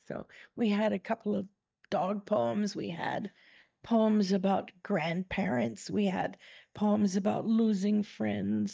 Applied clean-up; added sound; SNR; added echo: neural mask model DeepFilterNet 3.